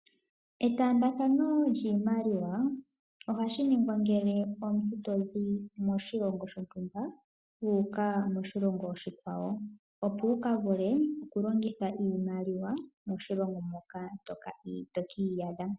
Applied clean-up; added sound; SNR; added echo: none; none; none; none.